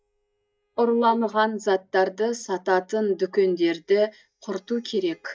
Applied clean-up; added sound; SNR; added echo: neural mask model DeepFilterNet 3.